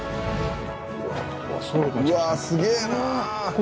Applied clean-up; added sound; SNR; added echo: none; none; none; none.